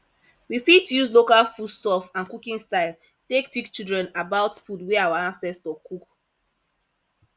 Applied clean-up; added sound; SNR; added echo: none; none; none; none.